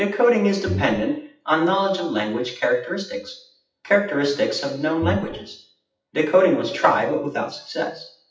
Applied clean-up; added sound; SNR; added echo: classical method WPE with log-MMSE.